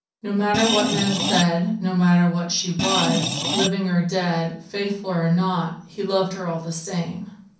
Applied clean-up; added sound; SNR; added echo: none; Screech; 1 dB; reverberation time 0.6 s.